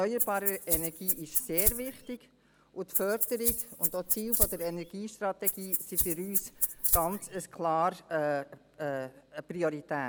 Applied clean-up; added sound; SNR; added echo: none; Rattle (instrument); -3 dB; none.